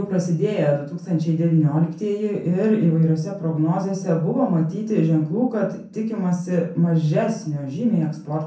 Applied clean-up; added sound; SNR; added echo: none; none; none; reverberation time 0.6 s.